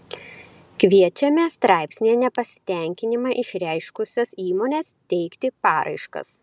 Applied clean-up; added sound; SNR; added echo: none; none; none; none.